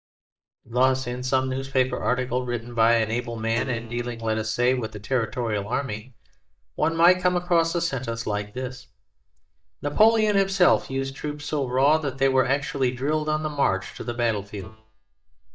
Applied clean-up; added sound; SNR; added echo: neural mask model DeepFilterNet 3.